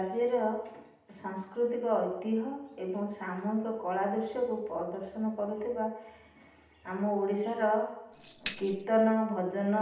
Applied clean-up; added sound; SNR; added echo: none; Tambourine; 13 dB; reverberation time 0.8 s.